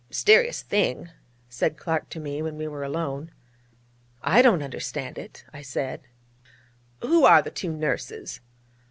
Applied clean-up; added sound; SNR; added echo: none; none; none; none.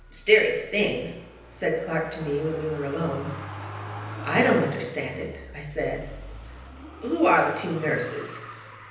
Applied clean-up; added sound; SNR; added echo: none; Motor vehicle (road); 13 dB; reverberation time 0.9 s.